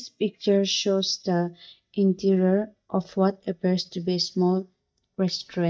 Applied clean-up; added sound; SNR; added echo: neural mask model DeepFilterNet 3.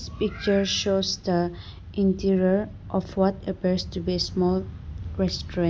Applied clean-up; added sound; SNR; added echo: none; none; none; none.